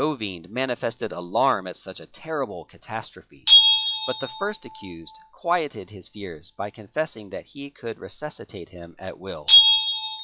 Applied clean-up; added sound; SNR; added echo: classical method log-MMSE.